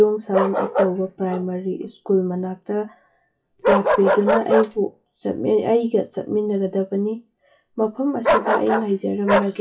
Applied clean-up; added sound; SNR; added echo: classical method WPE with log-MMSE.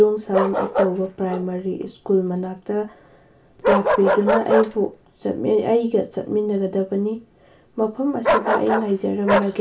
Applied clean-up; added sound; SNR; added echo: none; Bark; 3 dB; reverberation time 0.2 s.